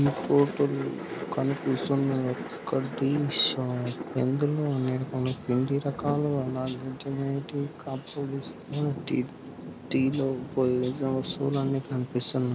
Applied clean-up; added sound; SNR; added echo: none; Thunder; 11 dB; none.